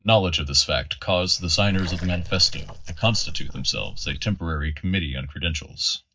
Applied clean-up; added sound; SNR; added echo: neural mask model DeepFilterNet 3.